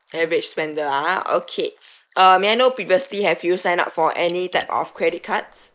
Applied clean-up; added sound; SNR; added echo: neural mask model Resemble Enhance denoiser.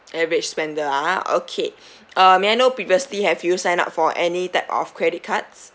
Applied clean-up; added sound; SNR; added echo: none; none; none; none.